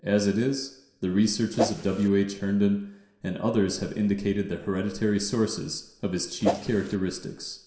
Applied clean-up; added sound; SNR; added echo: none; Whoosh, swoosh, swish; 3 dB; reverberation time 0.7 s.